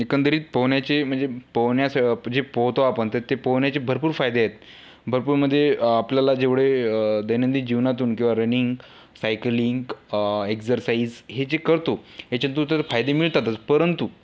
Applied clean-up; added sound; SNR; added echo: none; none; none; none.